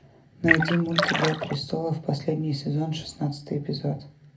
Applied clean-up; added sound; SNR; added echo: none; Splash, splatter; -1 dB; reverberation time 0.3 s.